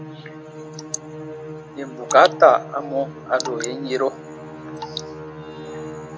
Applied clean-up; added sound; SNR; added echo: none; Musical instrument + Drip / Water; 11 dB; none.